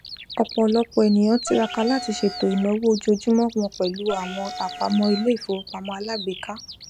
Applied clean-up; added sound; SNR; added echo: none; Bird vocalization, bird call, bird song + Wind instrument, woodwind instrument; 13 dB; none.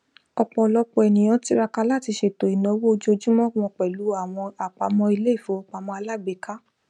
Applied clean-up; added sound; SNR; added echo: none; none; none; none.